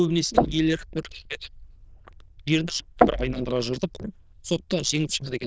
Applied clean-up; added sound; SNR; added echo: neural diffusion model UNIVERSE++.